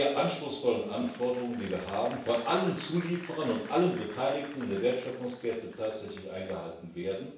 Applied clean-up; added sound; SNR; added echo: none; Applause / Crowd; 19 dB; reverberation time 0.7 s.